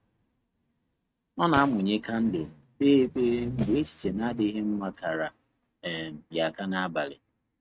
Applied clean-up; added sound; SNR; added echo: neural mask model RNNoise.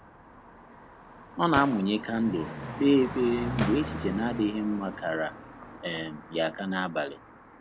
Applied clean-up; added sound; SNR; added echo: none; Gunshot, gunfire + Car passing by; 10 dB; none.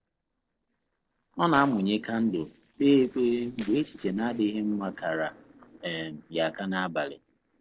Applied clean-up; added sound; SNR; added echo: neural separator model SepFormer DNS4.